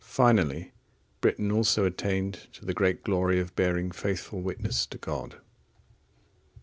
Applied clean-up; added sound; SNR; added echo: none; none; none; none.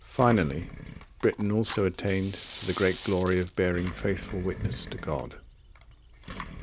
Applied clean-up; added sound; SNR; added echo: none; Engine + Fire; 13 dB; none.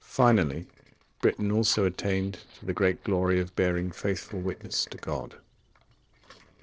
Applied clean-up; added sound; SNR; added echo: neural separator model SepFormer DNS4.